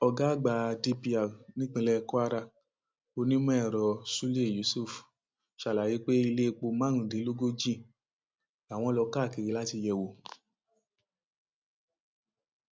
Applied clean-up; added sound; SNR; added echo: none; none; none; none.